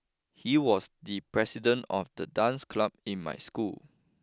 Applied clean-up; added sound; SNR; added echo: none; none; none; none.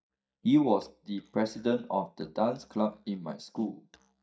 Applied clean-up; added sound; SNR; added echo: neural mask model DeepFilterNet 3.